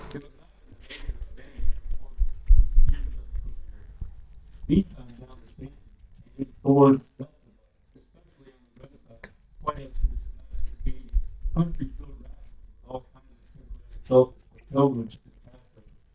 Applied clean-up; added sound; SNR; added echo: neural mask model DeepFilterNet 3.